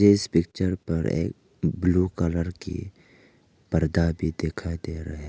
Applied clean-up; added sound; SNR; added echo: none; none; none; none.